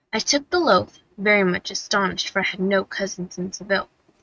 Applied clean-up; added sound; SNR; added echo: neural mask model RNNoise.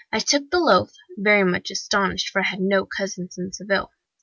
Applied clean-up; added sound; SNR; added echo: none; none; none; none.